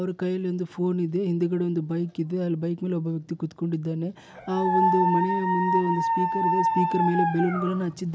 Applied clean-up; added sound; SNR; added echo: none; Dog; -1 dB; none.